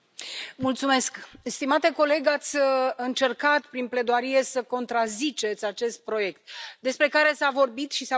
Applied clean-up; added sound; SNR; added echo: none; none; none; none.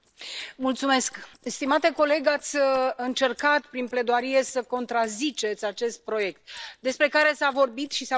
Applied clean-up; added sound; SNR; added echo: neural separator model SepFormer DNS4.